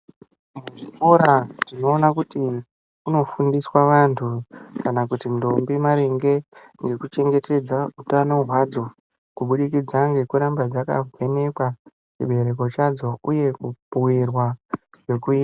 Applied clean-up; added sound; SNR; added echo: none; none; none; none.